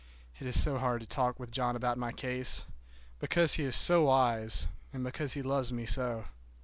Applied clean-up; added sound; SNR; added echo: none; none; none; none.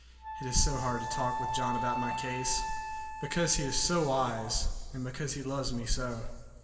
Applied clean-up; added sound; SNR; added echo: none; Wind instrument, woodwind instrument; 7 dB; reverberation time 2.6 s.